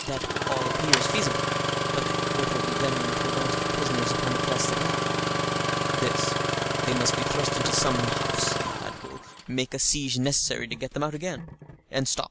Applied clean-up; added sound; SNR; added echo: none; Engine starting; -3 dB; none.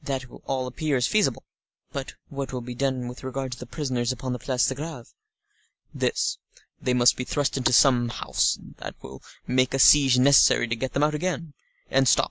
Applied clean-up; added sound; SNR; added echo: none; none; none; none.